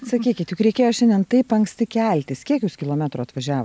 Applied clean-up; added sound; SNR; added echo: none; none; none; none.